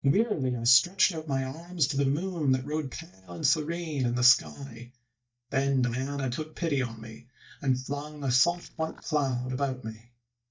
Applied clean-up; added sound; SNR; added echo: neural mask model DeepFilterNet 3.